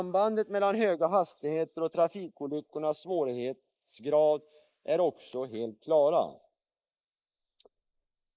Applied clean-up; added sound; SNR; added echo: neural mask model Resemble Enhance denoiser.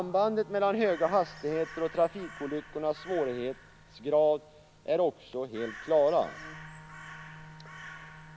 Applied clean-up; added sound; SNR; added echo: none; Organ + Crow; 17 dB; none.